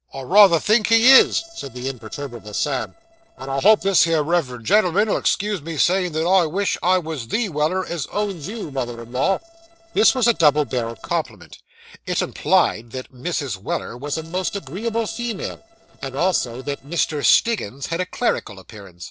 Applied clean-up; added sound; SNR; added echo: neural separator model SepFormer DNS4.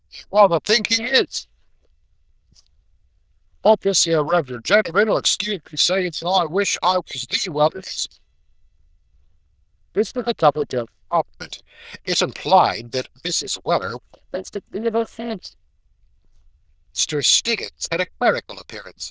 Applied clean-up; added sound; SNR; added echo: neural diffusion model UNIVERSE++.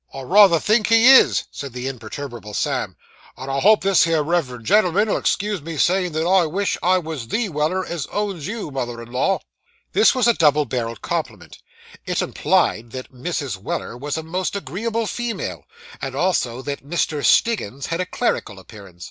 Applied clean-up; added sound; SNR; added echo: none; none; none; none.